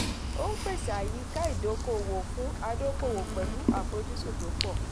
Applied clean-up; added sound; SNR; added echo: none; Fire; -3 dB; none.